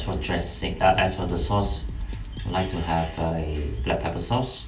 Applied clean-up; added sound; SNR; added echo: none; Drum kit; 16 dB; reverberation time 0.3 s.